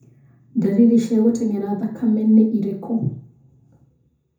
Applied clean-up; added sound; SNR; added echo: none; none; none; reverberation time 0.6 s.